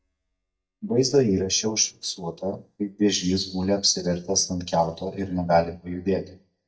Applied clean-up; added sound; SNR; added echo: neural mask model DeepFilterNet 3.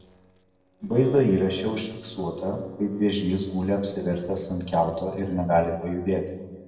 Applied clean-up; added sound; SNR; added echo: neural separator model SepFormer DNS4.